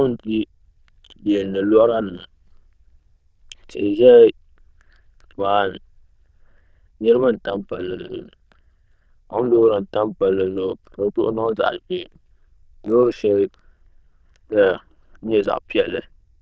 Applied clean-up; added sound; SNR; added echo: neural diffusion model UNIVERSE++.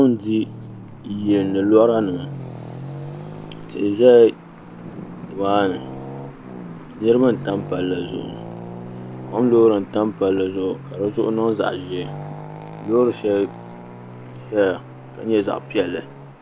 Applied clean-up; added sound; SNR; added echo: none; Traffic noise, roadway noise; 14 dB; none.